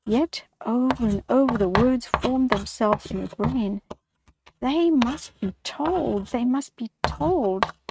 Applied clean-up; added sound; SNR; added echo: neural mask model RNNoise.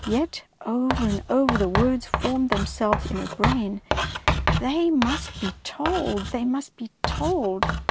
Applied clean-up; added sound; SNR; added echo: none; Writing; 2 dB; none.